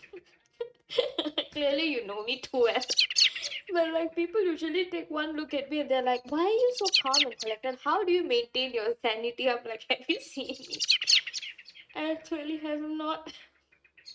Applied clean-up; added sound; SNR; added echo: neural mask model RNNoise.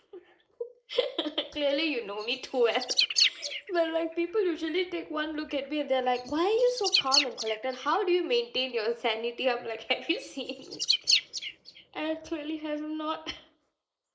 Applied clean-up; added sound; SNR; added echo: neural mask model Resemble Enhance denoiser.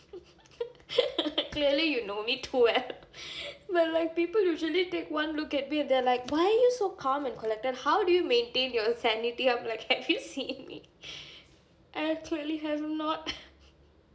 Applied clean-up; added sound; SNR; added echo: none; none; none; none.